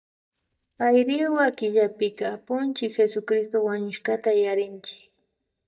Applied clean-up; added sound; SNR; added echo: neural mask model DeepFilterNet 3.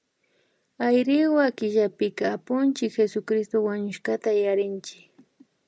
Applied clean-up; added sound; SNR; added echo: none; none; none; none.